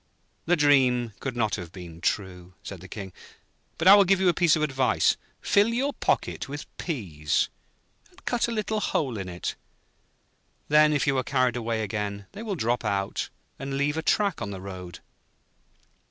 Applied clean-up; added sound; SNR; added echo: none; none; none; none.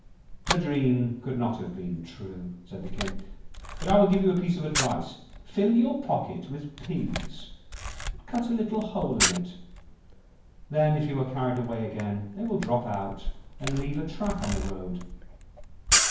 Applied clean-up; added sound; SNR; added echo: none; Camera; 4 dB; reverberation time 0.9 s.